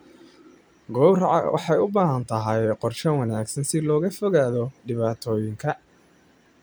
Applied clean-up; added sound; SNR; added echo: none; none; none; none.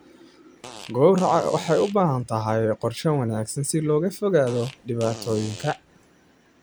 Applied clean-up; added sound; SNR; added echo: none; Fart; 17 dB; none.